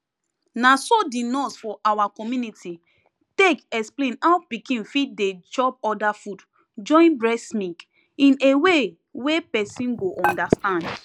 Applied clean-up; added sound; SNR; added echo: none; Dishes, pots, and pans; 7 dB; none.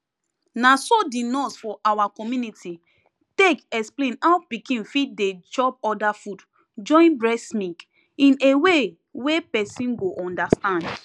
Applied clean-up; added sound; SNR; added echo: none; none; none; none.